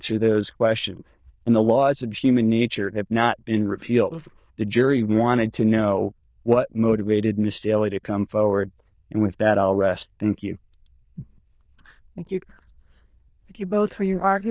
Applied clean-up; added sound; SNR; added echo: neural diffusion model UNIVERSE++.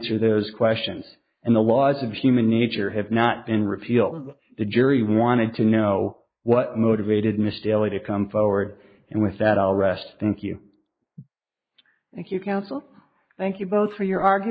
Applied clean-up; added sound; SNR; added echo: neural mask model Resemble Enhance denoiser.